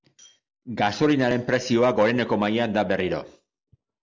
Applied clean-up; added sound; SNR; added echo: none; none; none; none.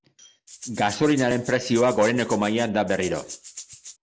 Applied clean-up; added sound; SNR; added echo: none; Rattle (instrument); 17 dB; none.